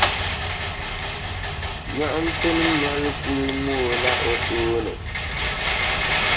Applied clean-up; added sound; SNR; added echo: none; Rattle; -5 dB; reverberation time 1.1 s.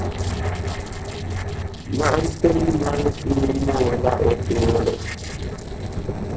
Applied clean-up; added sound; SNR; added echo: neural separator model SepFormer DNS4.